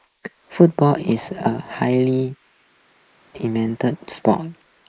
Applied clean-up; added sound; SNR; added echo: neural mask model Resemble Enhance denoiser.